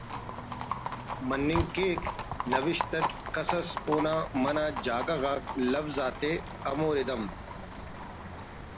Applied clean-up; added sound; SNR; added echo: none; Livestock, farm animals, working animals; 5 dB; none.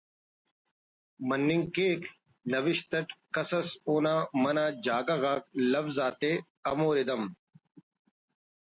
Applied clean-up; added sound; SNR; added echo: none; none; none; none.